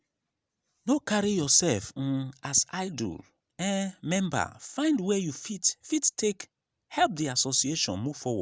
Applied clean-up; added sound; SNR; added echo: none; none; none; none.